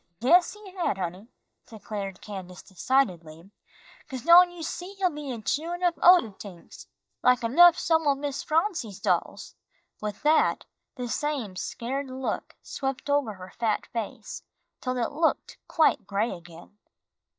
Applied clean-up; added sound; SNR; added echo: neural mask model DeepFilterNet 3.